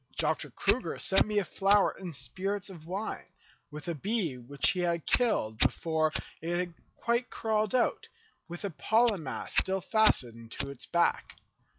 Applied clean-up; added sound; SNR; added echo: classical method log-MMSE.